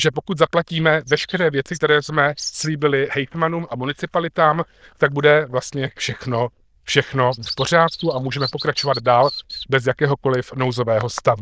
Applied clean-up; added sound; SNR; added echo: neural diffusion model UNIVERSE++.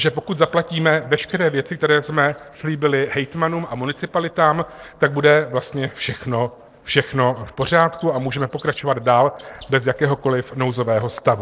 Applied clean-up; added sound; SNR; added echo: neural separator model SepFormer DNS4.